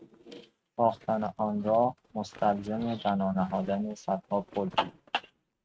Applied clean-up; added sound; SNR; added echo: neural mask model RNNoise.